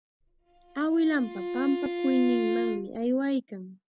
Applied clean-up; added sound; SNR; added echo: none; Bowed string instrument; 4 dB; none.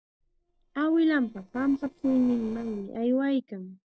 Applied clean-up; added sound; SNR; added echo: neural separator model SepFormer DNS4.